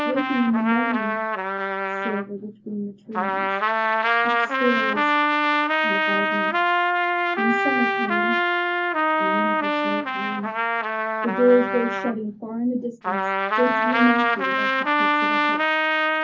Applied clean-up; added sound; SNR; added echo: none; Trumpet; -5 dB; reverberation time 0.4 s.